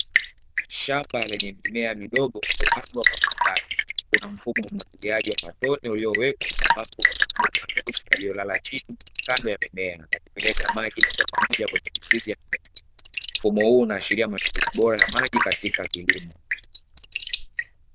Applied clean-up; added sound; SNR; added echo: neural diffusion model UNIVERSE++.